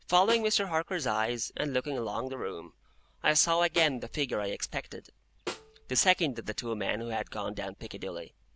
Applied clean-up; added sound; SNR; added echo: none; Snare drum; 14 dB; none.